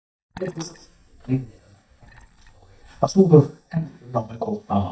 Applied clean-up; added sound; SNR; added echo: neural mask model DeepFilterNet 3.